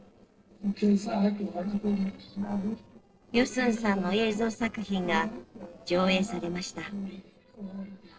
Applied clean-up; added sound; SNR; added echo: neural separator model SepFormer DNS4.